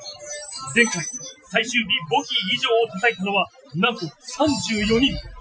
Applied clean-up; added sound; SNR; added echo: classical method Wiener filter.